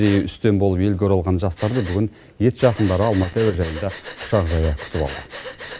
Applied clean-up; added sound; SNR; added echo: none; Breathing; 15 dB; none.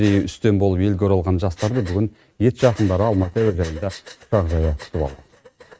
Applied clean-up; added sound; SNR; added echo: neural mask model RNNoise.